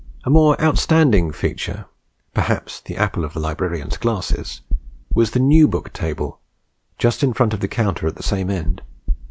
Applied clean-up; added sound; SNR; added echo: none; Knock; 5 dB; none.